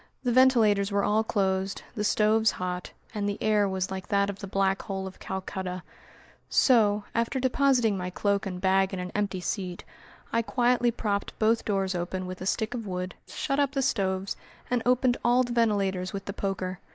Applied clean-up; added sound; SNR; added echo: neural mask model Resemble Enhance denoiser.